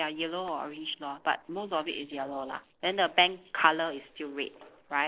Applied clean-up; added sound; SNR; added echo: neural separator model SepFormer DNS4.